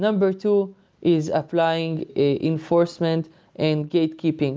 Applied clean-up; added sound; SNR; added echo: none; none; none; none.